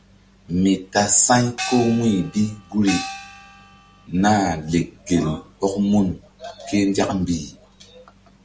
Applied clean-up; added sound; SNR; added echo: none; Gong; 11 dB; none.